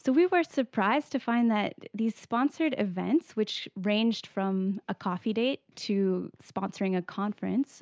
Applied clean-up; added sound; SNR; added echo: none; none; none; none.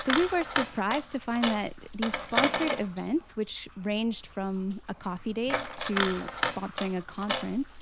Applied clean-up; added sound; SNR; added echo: none; Coin (dropping); 1 dB; none.